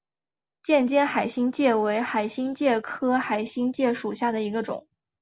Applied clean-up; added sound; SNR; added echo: none; none; none; none.